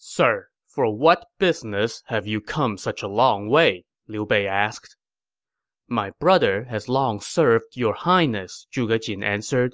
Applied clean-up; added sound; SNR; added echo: none; none; none; none.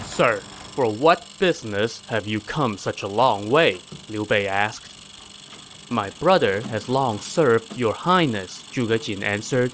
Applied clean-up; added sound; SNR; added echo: none; Engine; 19 dB; none.